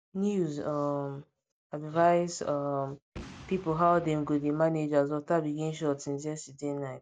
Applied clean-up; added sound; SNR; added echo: none; Boom; 20 dB; none.